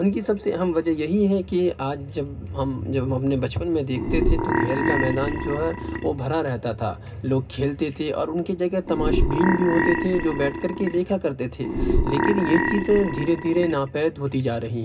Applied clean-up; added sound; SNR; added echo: none; Burping, eructation; 0 dB; reverberation time 0.2 s.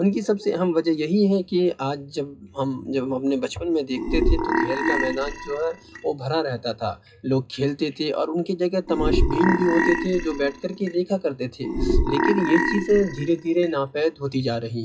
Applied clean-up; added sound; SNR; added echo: classical method WPE with log-MMSE.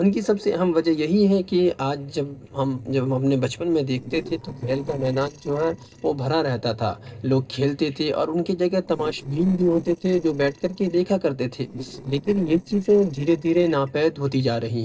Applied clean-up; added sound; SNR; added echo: neural separator model SepFormer DNS4.